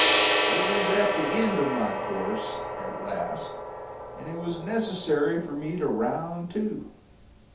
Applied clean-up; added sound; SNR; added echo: none; Gong; 0 dB; reverberation time 0.6 s.